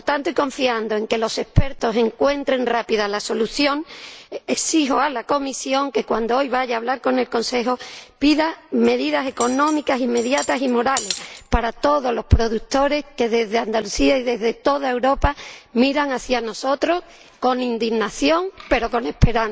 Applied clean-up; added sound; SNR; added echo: none; Cutlery, silverware; 15 dB; none.